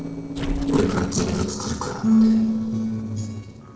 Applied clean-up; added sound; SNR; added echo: neural separator model SepFormer DNS4.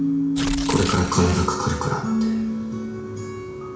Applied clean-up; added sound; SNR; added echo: none; Tearing; 8 dB; reverberation time 0.7 s.